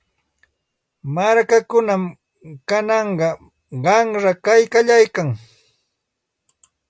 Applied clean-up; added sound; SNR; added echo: none; none; none; none.